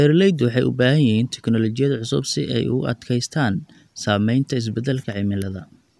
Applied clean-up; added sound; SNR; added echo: none; none; none; none.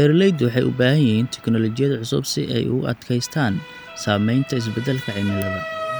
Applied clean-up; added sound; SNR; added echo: none; Motor vehicle (road) / Siren; 15 dB; none.